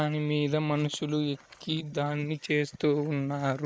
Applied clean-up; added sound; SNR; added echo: neural mask model Resemble Enhance denoiser.